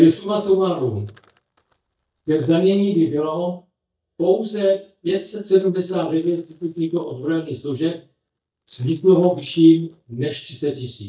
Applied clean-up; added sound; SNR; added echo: neural mask model DeepFilterNet 3.